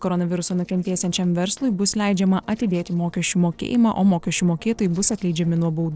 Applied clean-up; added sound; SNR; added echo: neural separator model SepFormer DNS4.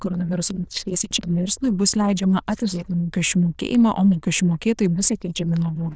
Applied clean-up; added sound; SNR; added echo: neural diffusion model UNIVERSE++.